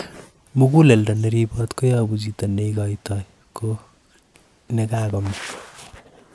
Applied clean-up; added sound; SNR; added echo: none; none; none; none.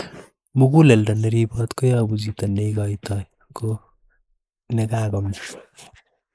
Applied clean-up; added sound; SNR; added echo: neural mask model Resemble Enhance denoiser.